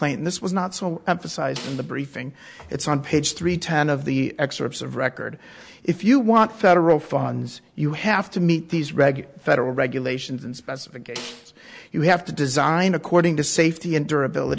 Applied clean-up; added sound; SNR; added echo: none; Snare drum; 18 dB; none.